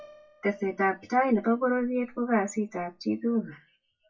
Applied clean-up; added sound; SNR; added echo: classical method WPE with log-MMSE.